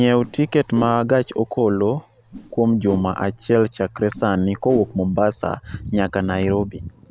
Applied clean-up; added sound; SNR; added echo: none; Whoosh, swoosh, swish; 17 dB; none.